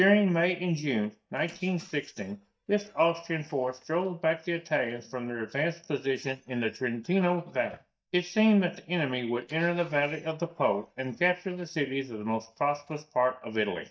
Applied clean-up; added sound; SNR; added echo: neural mask model DeepFilterNet 3.